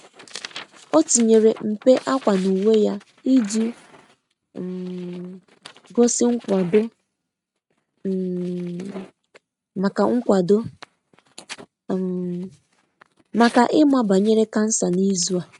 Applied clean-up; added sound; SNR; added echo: neural mask model RNNoise.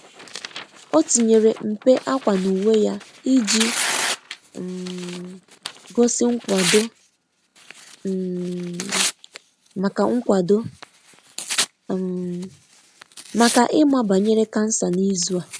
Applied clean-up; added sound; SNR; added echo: none; Tearing; 9 dB; none.